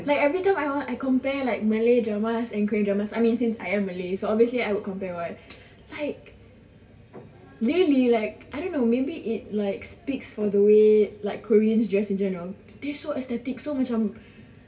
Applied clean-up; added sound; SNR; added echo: none; none; none; reverberation time 1.6 s.